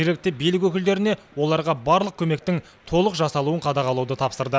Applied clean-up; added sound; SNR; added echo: none; none; none; none.